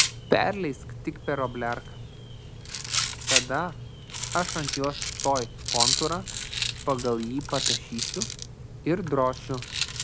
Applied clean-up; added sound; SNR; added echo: none; Rattle; 1 dB; none.